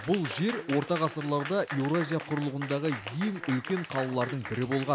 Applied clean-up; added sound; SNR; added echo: none; Applause / Crowd; 11 dB; none.